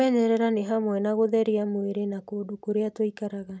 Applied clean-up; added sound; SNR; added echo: none; none; none; none.